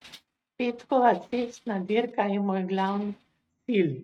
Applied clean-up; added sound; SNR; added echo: neural mask model RNNoise.